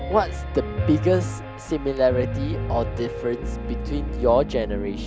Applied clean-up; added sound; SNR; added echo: none; Piano; 4 dB; none.